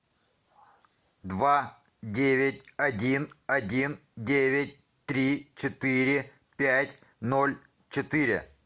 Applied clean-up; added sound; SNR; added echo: none; none; none; none.